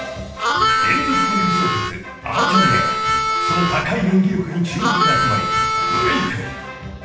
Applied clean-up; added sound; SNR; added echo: none; Harmonica; -3 dB; reverberation time 0.9 s.